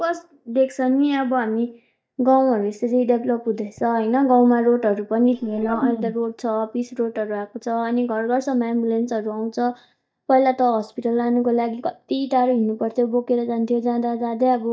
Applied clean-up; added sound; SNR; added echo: neural mask model DeepFilterNet 3.